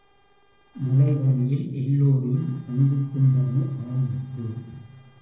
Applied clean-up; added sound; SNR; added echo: neural separator model SepFormer DNS4.